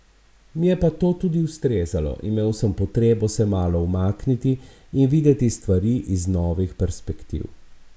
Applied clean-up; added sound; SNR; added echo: none; none; none; none.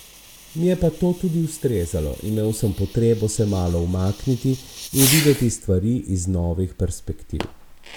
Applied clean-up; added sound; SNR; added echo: none; Fireworks; 11 dB; none.